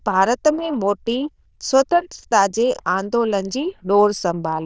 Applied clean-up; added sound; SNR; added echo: neural diffusion model UNIVERSE++.